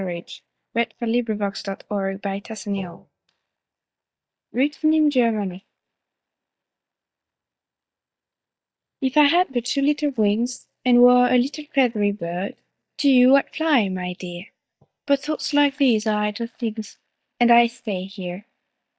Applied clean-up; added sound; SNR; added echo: neural mask model DeepFilterNet 3.